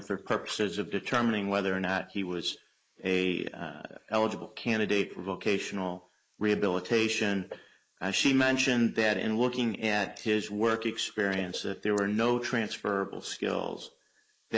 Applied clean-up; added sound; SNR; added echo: neural mask model Resemble Enhance denoiser.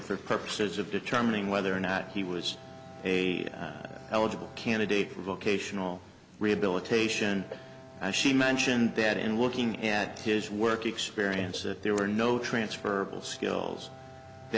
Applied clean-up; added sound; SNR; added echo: none; Bowed string instrument; 20 dB; none.